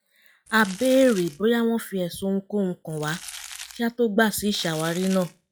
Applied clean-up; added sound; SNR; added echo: classical method log-MMSE.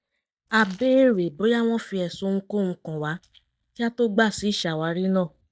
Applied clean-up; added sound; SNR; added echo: neural mask model DeepFilterNet 3.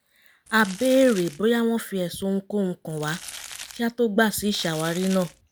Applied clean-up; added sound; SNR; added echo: none; Crumpling, crinkling; 15 dB; none.